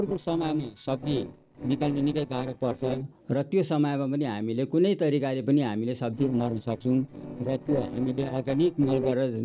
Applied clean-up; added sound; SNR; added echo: neural separator model SepFormer DNS4.